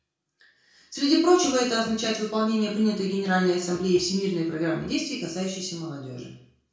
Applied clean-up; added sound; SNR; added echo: none; none; none; reverberation time 0.6 s.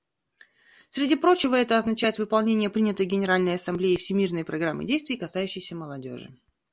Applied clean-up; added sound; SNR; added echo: none; none; none; none.